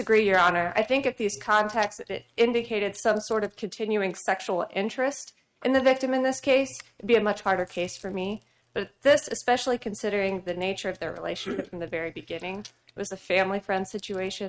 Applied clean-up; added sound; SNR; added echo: neural mask model RNNoise.